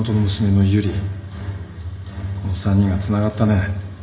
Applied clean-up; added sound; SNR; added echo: none; none; none; reverberation time 1.1 s.